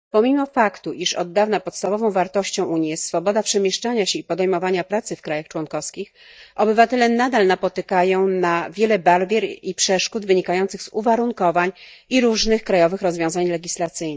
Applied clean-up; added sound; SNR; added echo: neural mask model DeepFilterNet 3.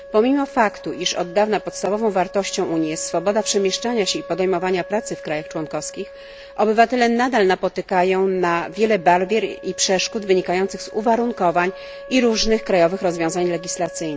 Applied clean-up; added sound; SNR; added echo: none; Wind instrument, woodwind instrument; 17 dB; none.